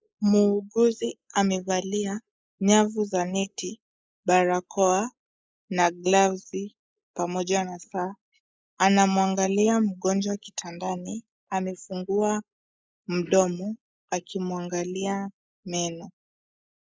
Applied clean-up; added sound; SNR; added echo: neural mask model Resemble Enhance denoiser.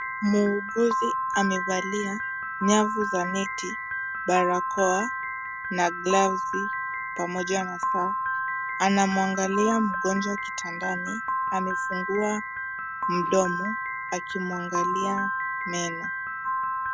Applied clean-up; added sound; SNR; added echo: none; Piano; 2 dB; none.